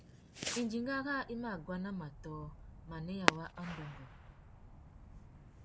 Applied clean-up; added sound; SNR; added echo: none; Fireworks; 1 dB; none.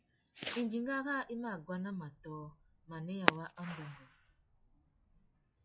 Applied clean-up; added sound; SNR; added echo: classical method log-MMSE.